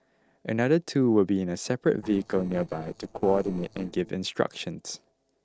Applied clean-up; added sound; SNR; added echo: neural separator model SepFormer DNS4.